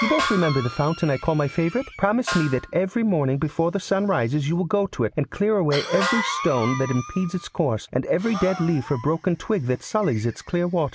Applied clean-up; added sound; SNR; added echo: none; Cough + Snare drum; 10 dB; none.